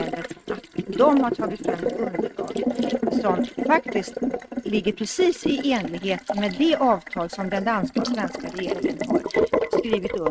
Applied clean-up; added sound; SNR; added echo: neural mask model RNNoise.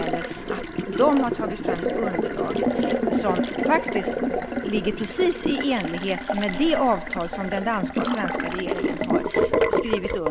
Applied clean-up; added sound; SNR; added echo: none; Water tap, faucet; -1 dB; none.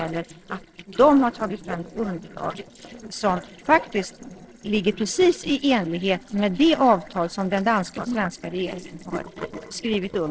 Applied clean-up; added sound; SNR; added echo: neural separator model SepFormer DNS4.